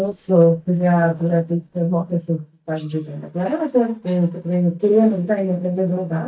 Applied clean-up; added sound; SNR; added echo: neural mask model DeepFilterNet 3.